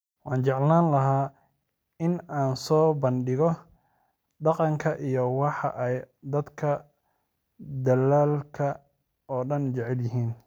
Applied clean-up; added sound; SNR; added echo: none; none; none; none.